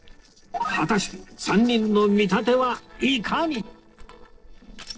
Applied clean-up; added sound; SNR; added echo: neural separator model SepFormer DNS4.